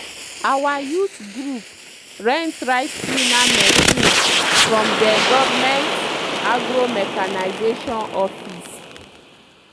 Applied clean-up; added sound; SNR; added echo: none; Fire; -2 dB; none.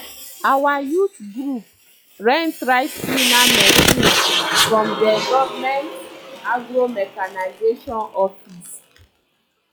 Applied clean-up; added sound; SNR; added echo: classical method log-MMSE.